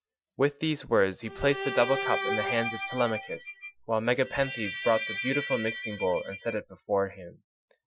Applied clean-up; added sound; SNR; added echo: classical method Wiener filter.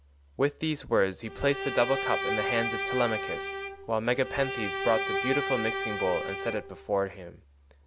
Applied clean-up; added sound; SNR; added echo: none; Bowed string instrument; 3 dB; none.